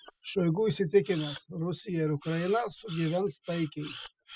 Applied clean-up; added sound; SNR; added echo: classical method spectral subtraction.